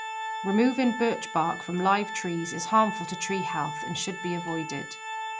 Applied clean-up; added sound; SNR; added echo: none; Organ; 8 dB; none.